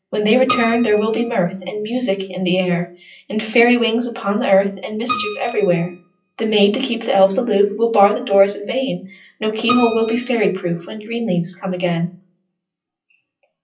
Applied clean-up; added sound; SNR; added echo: classical method WPE with log-MMSE.